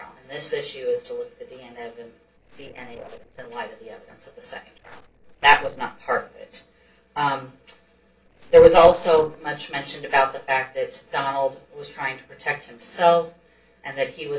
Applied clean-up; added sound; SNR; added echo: neural separator model SepFormer DNS4.